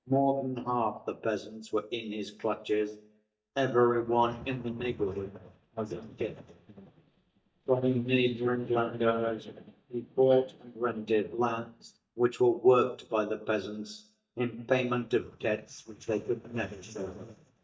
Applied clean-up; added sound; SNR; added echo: neural mask model DeepFilterNet 3.